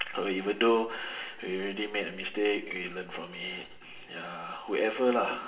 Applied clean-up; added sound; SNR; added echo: none; none; none; reverberation time 0.7 s.